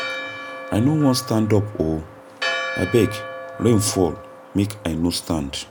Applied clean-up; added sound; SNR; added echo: none; Church bell; 10 dB; none.